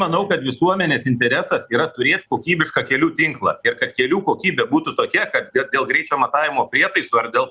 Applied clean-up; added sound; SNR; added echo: none; none; none; none.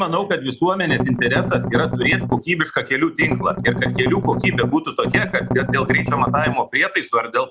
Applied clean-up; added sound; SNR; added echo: none; Strum; 2 dB; none.